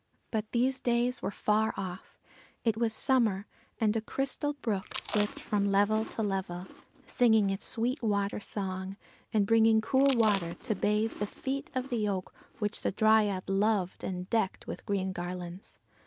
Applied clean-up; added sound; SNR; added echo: none; Chewing, mastication; 13 dB; none.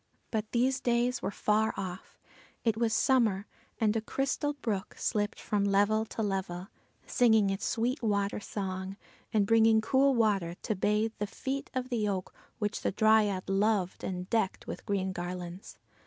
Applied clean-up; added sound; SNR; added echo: none; none; none; none.